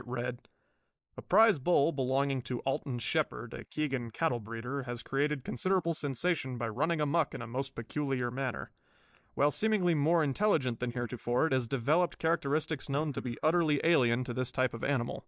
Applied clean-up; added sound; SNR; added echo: neural mask model Resemble Enhance denoiser.